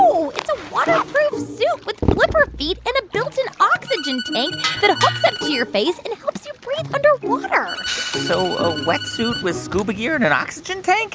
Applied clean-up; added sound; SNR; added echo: none; Bowed string instrument; 10 dB; none.